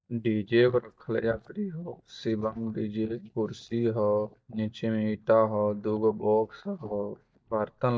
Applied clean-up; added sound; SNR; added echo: neural mask model DeepFilterNet 3.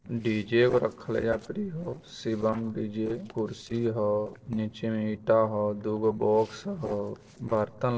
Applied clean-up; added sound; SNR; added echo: neural separator model SepFormer DNS4.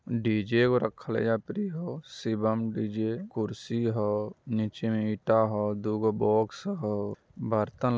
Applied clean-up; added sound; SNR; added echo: none; none; none; none.